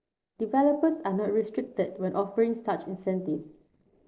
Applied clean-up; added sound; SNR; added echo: neural separator model SepFormer DNS4.